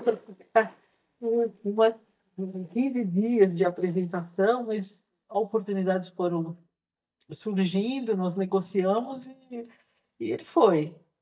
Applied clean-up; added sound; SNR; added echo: neural mask model DeepFilterNet 3.